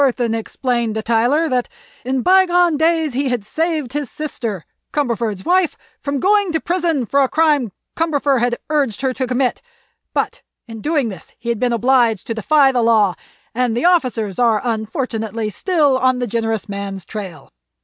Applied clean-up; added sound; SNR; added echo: none; none; none; none.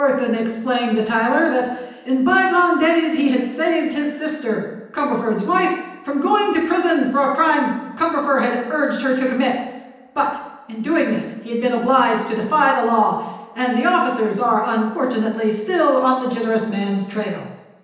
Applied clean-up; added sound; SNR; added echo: none; none; none; reverberation time 0.9 s.